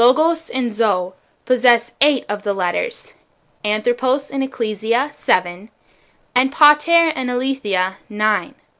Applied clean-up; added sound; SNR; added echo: none; none; none; none.